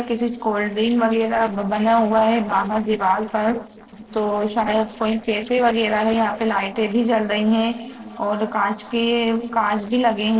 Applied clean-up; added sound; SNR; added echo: neural separator model SepFormer DNS4.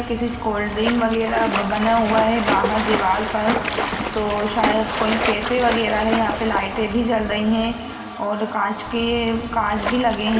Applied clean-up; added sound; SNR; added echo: none; Splash, splatter; 6 dB; reverberation time 2.0 s.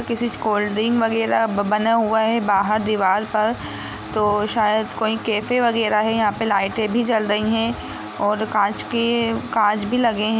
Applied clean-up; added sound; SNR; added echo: none; none; none; none.